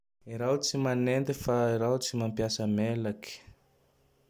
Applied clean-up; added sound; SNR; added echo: none; none; none; none.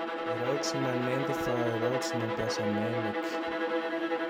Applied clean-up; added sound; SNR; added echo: none; Bowed string instrument; -3 dB; none.